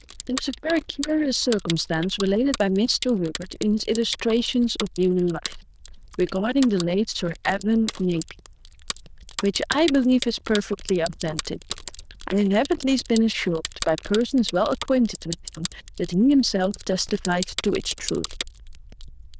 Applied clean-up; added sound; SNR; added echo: neural diffusion model UNIVERSE++.